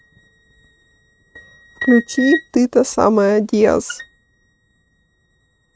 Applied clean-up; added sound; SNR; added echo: neural mask model RNNoise.